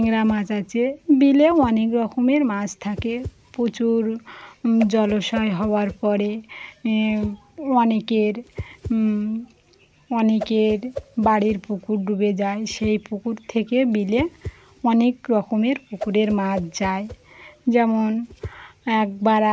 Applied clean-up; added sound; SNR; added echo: none; Whoosh, swoosh, swish; 18 dB; none.